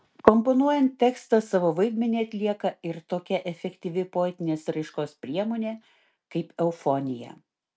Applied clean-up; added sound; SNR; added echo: none; none; none; none.